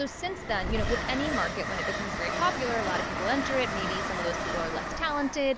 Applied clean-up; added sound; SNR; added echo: none; Train; 1 dB; none.